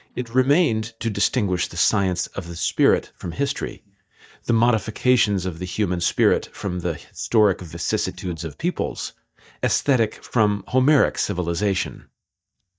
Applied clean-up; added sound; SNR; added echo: neural mask model DeepFilterNet 3.